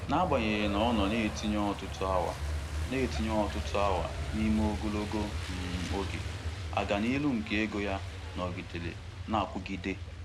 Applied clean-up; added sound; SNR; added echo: none; Truck; 4 dB; none.